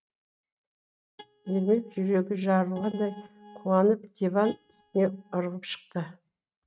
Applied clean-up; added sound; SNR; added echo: neural mask model RNNoise.